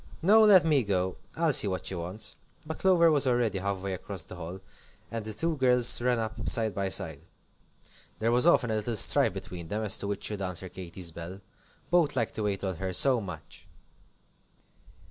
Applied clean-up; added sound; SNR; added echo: none; none; none; none.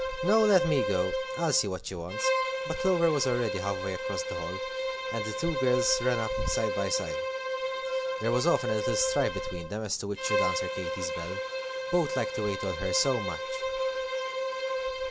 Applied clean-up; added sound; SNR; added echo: none; Bowed string instrument; 1 dB; none.